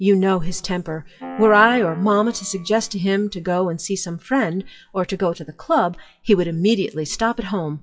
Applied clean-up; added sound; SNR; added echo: classical method WPE with log-MMSE.